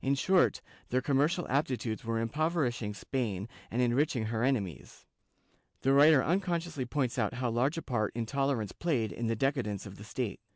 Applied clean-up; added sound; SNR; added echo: none; none; none; none.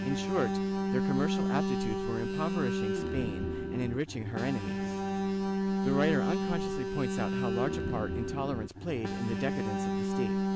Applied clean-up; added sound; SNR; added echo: none; Alarm; -3 dB; none.